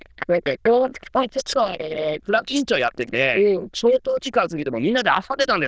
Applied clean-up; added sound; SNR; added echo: neural diffusion model UNIVERSE++.